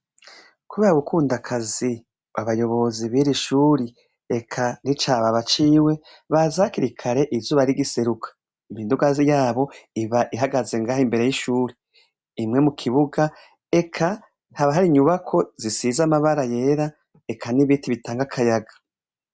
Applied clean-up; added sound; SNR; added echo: none; none; none; none.